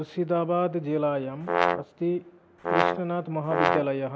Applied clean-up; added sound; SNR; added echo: none; Brass instrument; -2 dB; none.